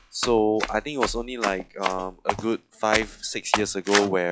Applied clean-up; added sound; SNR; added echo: classical method log-MMSE.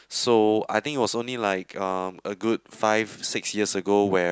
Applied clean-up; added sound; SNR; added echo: none; none; none; none.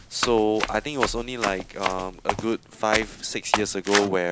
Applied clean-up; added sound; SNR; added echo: none; Run; 4 dB; none.